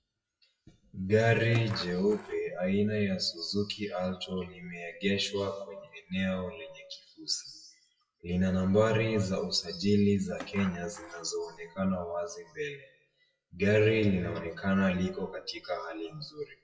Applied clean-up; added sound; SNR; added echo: classical method WPE with log-MMSE.